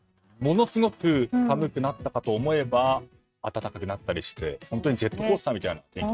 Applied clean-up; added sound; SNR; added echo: neural mask model RNNoise.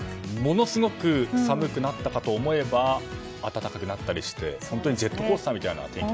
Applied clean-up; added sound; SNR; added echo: none; none; none; none.